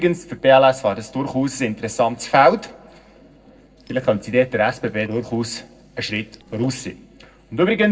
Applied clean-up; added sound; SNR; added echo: neural separator model SepFormer DNS4.